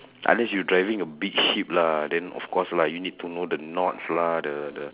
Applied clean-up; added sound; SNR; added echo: none; none; none; none.